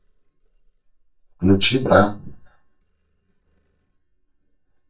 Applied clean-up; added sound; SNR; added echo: neural mask model DeepFilterNet 3.